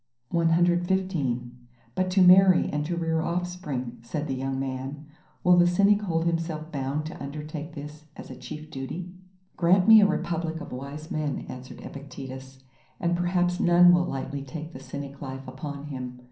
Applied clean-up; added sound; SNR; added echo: none; none; none; reverberation time 0.6 s.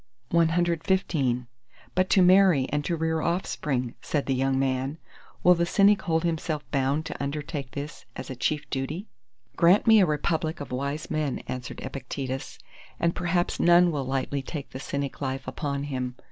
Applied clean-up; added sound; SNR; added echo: none; none; none; none.